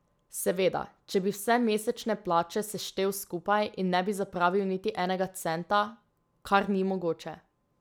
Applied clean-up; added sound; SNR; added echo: none; none; none; none.